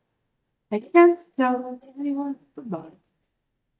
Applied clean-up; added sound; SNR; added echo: neural mask model DeepFilterNet 3.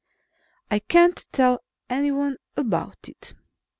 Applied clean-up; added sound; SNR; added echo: none; none; none; none.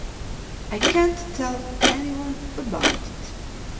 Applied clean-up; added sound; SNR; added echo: none; Clock; -2 dB; reverberation time 2.3 s.